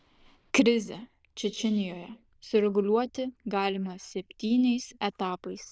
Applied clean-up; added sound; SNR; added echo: neural diffusion model UNIVERSE++.